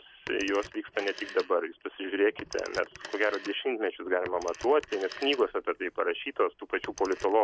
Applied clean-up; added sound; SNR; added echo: none; Telephone; 17 dB; none.